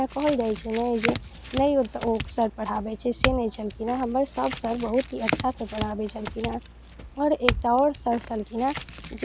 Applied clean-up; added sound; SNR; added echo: none; Chink, clink / Domestic sounds, home sounds; 7 dB; none.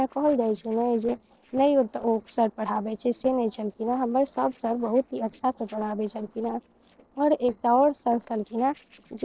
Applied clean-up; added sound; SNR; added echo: neural separator model SepFormer DNS4.